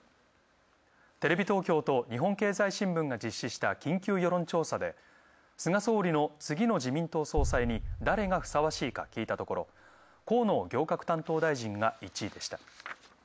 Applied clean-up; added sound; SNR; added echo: none; Boom; 7 dB; none.